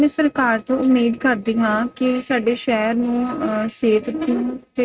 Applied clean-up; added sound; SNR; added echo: neural mask model RNNoise.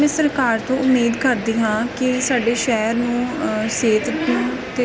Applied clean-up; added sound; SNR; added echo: none; none; none; none.